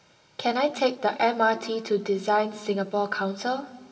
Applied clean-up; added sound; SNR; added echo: none; none; none; reverberation time 2.1 s.